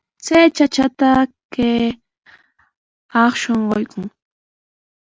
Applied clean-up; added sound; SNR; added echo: none; none; none; none.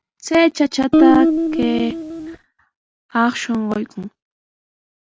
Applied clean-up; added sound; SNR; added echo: none; Guitar; -4 dB; none.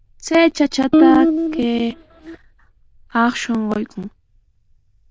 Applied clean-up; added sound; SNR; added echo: neural diffusion model UNIVERSE++.